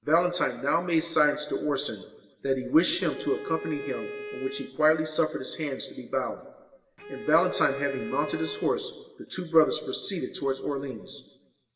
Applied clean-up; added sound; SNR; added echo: none; Bowed string instrument; 11 dB; reverberation time 1.0 s.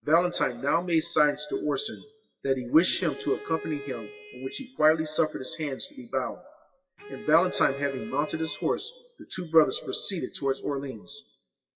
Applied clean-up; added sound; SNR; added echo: classical method WPE with log-MMSE.